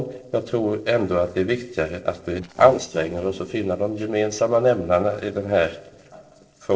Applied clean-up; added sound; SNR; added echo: neural separator model SepFormer DNS4.